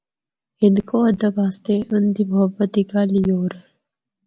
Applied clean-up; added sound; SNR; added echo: none; none; none; none.